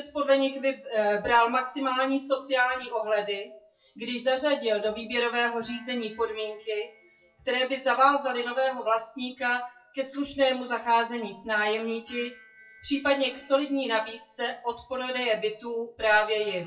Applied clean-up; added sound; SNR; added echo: classical method WPE with log-MMSE.